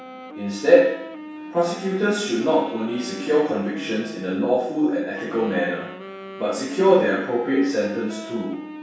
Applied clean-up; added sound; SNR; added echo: none; Wind instrument, woodwind instrument; 16 dB; reverberation time 0.7 s.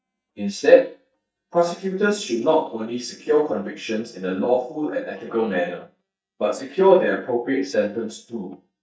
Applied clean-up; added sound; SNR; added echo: neural mask model DeepFilterNet 3.